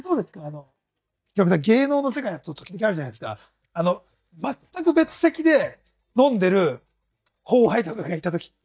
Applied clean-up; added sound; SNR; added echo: neural mask model DeepFilterNet 3.